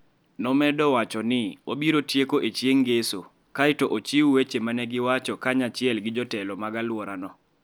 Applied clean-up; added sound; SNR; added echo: none; none; none; none.